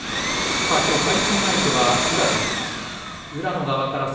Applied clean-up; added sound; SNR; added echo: none; Domestic sounds, home sounds; -1 dB; reverberation time 0.9 s.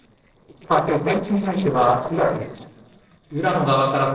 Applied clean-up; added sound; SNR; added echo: neural separator model SepFormer DNS4.